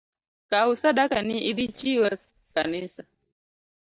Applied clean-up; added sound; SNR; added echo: neural mask model DeepFilterNet 3.